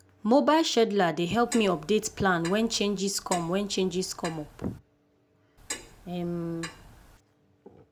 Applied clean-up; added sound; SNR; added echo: none; Clock; 16 dB; none.